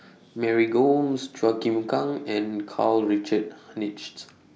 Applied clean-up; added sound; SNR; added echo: none; none; none; none.